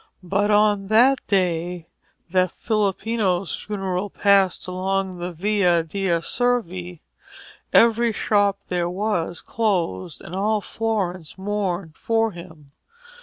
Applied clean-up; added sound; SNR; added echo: none; none; none; none.